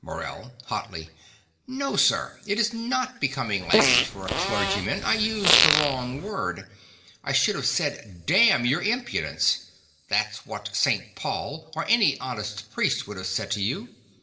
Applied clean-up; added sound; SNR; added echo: none; Fart; -4 dB; reverberation time 0.8 s.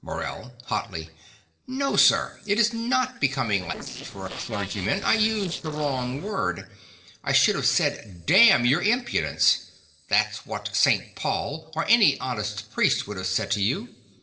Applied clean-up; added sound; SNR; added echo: neural separator model SepFormer DNS4.